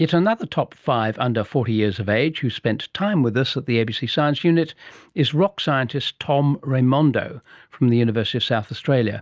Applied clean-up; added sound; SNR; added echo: none; none; none; none.